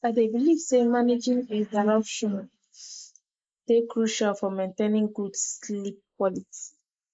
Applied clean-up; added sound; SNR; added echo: neural mask model Resemble Enhance denoiser.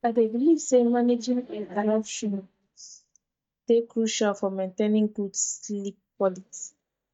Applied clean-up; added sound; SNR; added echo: neural mask model DeepFilterNet 3.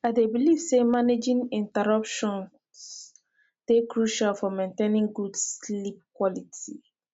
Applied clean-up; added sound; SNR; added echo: none; none; none; none.